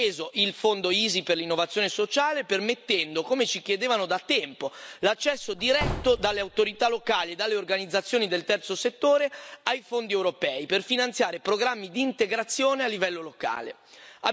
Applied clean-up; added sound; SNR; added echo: none; Slam / Wood; 10 dB; none.